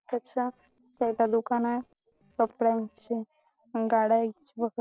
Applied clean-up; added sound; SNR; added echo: neural separator model SepFormer DNS4.